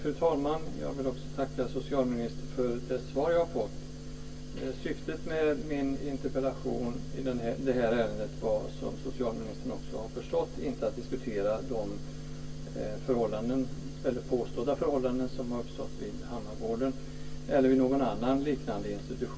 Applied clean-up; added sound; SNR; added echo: none; none; none; reverberation time 0.1 s.